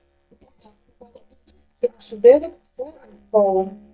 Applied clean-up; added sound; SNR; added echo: neural mask model DeepFilterNet 3.